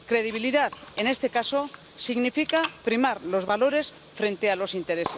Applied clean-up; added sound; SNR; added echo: none; Bathtub (filling or washing) / Water; 14 dB; none.